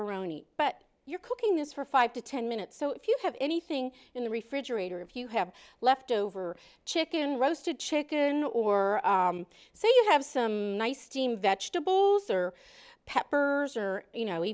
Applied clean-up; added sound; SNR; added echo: none; none; none; none.